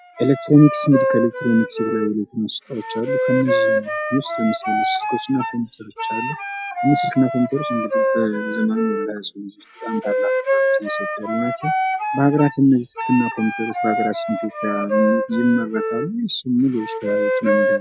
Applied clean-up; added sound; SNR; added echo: classical method log-MMSE.